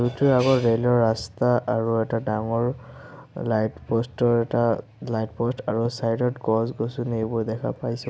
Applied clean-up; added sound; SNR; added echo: none; none; none; none.